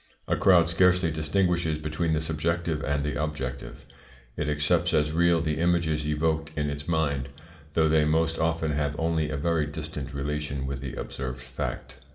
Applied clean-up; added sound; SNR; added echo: none; none; none; reverberation time 1.6 s.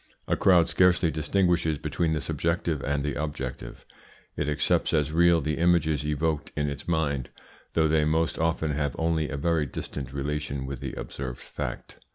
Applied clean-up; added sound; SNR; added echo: none; none; none; none.